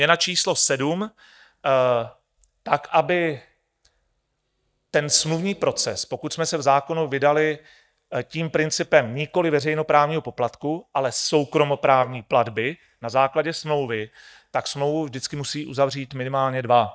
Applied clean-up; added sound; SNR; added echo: neural mask model DeepFilterNet 3.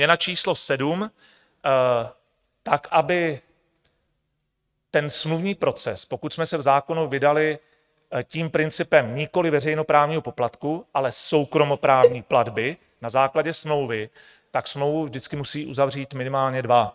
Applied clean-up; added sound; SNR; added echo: neural mask model RNNoise.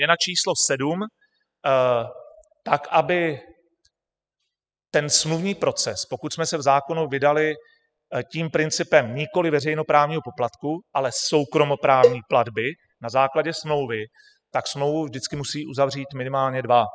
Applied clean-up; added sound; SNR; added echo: classical method spectral subtraction.